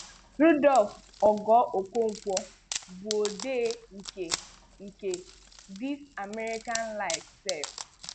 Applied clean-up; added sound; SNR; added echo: none; Wood; 13 dB; none.